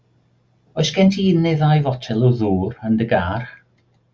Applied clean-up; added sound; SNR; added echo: none; none; none; none.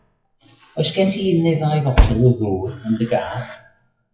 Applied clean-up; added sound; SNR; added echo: classical method WPE with log-MMSE.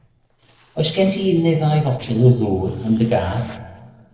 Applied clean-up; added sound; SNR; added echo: neural separator model SepFormer DNS4.